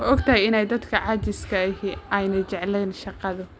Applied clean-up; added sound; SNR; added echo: none; none; none; none.